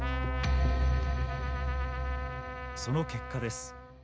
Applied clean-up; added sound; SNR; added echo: none; Trumpet; 10 dB; none.